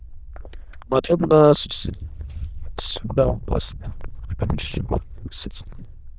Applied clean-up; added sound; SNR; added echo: neural diffusion model UNIVERSE++.